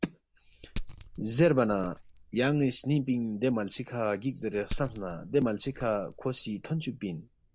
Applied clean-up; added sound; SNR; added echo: none; Glass; 13 dB; none.